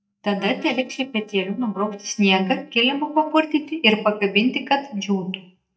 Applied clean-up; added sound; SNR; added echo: neural mask model DeepFilterNet 3.